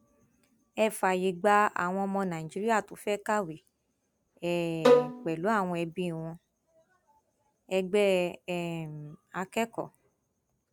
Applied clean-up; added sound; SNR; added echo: none; Bowed string instrument; -3 dB; none.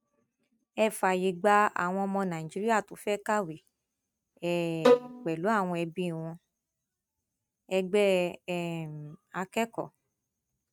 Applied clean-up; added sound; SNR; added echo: neural mask model RNNoise.